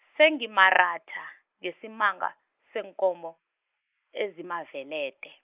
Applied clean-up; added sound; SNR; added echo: neural mask model Resemble Enhance denoiser.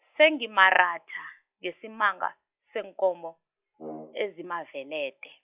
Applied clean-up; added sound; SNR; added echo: classical method log-MMSE.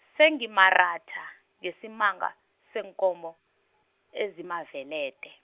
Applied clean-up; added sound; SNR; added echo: none; none; none; none.